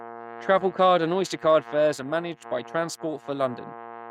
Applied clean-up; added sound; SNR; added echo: neural mask model RNNoise.